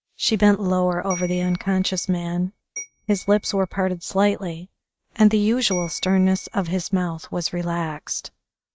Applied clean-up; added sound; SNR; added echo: neural mask model RNNoise.